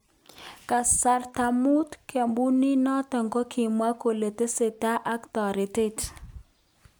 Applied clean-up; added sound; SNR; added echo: none; none; none; none.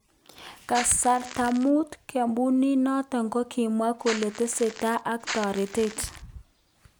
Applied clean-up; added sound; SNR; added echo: none; Crackle; 12 dB; none.